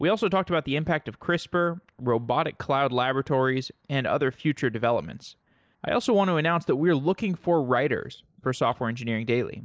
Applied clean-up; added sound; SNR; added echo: neural mask model Resemble Enhance denoiser.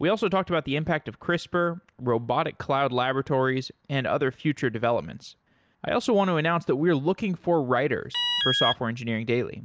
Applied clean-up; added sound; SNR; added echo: none; Alarm; 2 dB; none.